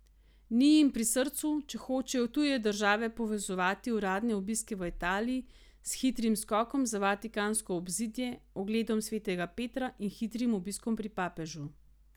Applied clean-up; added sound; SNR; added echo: none; none; none; none.